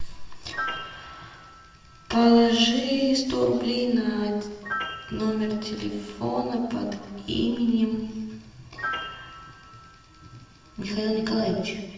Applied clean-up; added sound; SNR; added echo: none; Piano; 14 dB; reverberation time 1.2 s.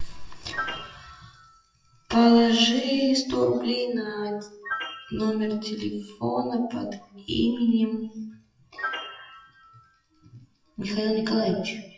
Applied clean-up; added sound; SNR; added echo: classical method WPE with log-MMSE.